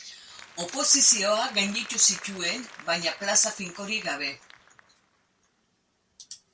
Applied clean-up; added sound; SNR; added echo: none; Applause; 19 dB; none.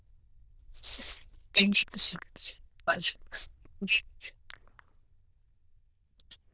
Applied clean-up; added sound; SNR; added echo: neural diffusion model UNIVERSE++.